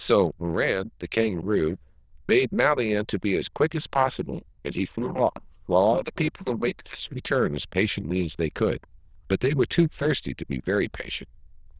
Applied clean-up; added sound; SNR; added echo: neural diffusion model UNIVERSE++.